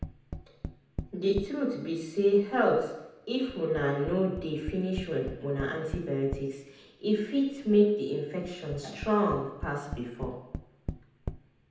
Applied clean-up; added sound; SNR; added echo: none; Tap; 13 dB; reverberation time 0.8 s.